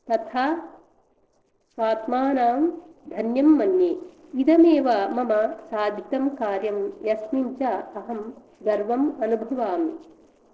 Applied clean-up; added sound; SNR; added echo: neural separator model SepFormer DNS4.